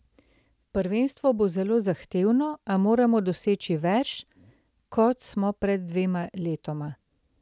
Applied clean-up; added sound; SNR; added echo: none; none; none; none.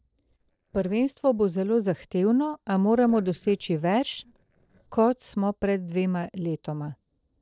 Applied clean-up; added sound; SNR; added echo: neural separator model SepFormer DNS4.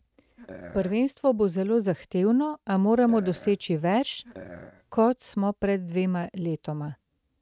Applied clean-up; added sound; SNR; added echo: neural mask model RNNoise.